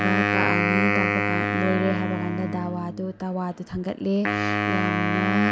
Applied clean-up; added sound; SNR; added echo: none; Wind instrument, woodwind instrument; -2 dB; none.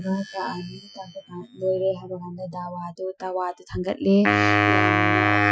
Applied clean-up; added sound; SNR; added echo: classical method Wiener filter.